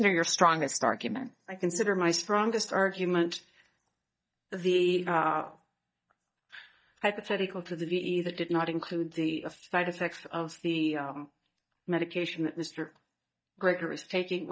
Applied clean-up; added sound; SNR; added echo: neural mask model DeepFilterNet 3.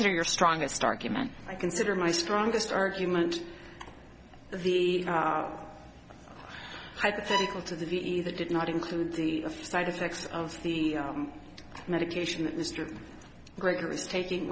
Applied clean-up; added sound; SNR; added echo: none; Bowed string instrument; 5 dB; none.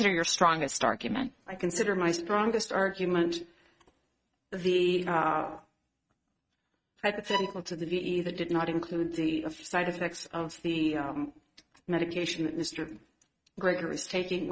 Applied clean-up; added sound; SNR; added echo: neural mask model RNNoise.